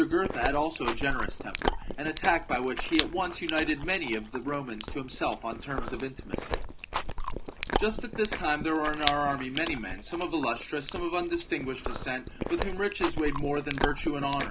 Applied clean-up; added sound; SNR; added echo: none; Chewing, mastication; 3 dB; none.